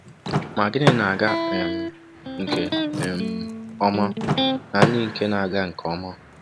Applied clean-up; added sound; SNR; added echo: none; Electric guitar + Door / Car; 1 dB; none.